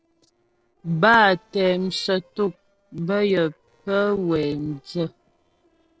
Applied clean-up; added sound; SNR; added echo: neural separator model SepFormer DNS4.